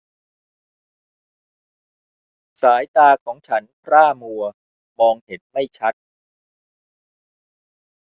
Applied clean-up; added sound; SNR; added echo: none; none; none; none.